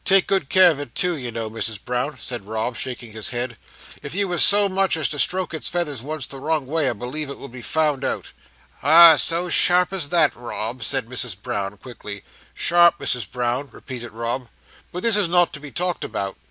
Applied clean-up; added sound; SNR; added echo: none; none; none; none.